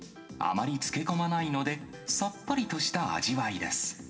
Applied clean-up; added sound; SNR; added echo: none; none; none; reverberation time 1.5 s.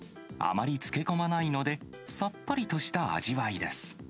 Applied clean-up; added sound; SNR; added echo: none; none; none; none.